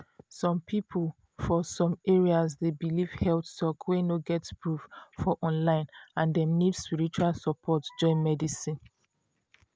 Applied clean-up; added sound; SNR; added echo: none; none; none; none.